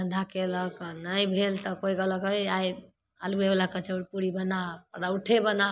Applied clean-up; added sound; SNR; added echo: none; none; none; none.